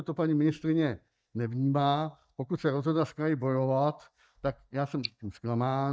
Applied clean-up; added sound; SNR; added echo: neural mask model DeepFilterNet 3.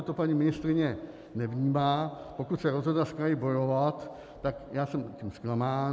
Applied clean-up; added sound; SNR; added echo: none; none; none; none.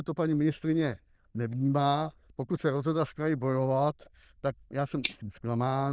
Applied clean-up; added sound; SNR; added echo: neural diffusion model UNIVERSE++.